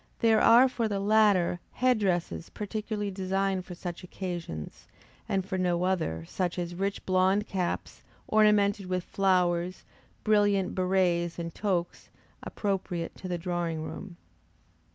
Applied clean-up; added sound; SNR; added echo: none; none; none; none.